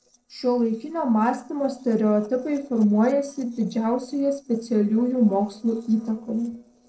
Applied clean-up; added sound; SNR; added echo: neural separator model SepFormer DNS4.